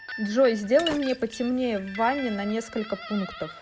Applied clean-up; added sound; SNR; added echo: none; Liquid + Guitar; 13 dB; none.